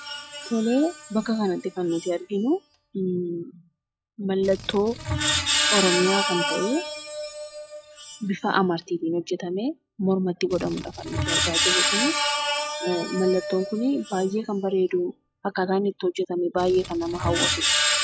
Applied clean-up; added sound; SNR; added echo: classical method log-MMSE.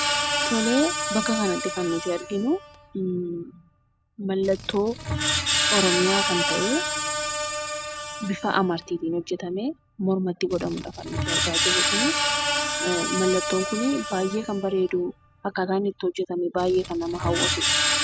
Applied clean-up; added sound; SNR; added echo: none; Screech; 1 dB; none.